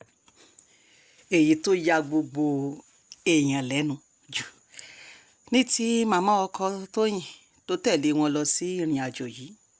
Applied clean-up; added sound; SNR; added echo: none; none; none; none.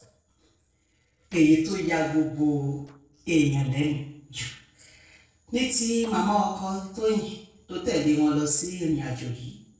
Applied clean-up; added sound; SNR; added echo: neural separator model SepFormer DNS4.